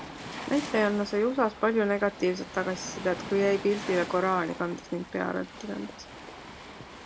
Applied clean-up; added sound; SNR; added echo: none; Waves, surf; 12 dB; none.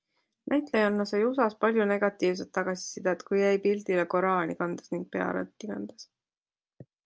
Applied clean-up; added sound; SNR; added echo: none; none; none; none.